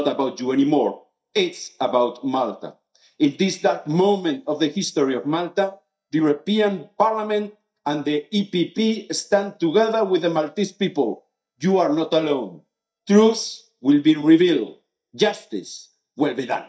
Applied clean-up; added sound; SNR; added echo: neural mask model DeepFilterNet 3.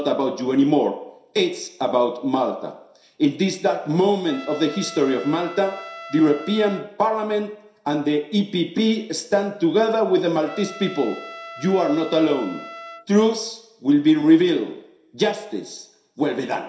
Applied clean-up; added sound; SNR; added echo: none; Trumpet; 17 dB; reverberation time 0.7 s.